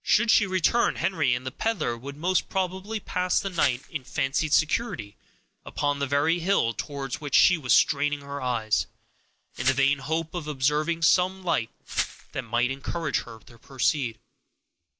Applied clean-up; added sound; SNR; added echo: neural separator model SepFormer DNS4.